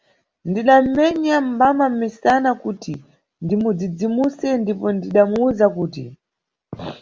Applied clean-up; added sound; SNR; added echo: none; none; none; none.